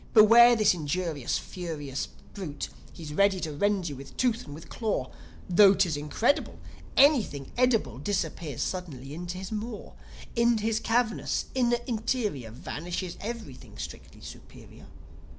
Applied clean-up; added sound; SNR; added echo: none; Accelerating, revving, vroom; 18 dB; none.